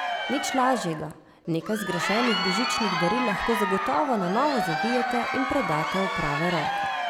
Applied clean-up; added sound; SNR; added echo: none; Crowd; 1 dB; none.